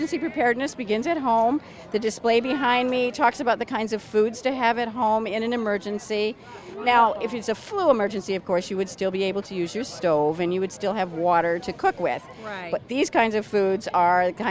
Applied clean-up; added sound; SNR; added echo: none; none; none; none.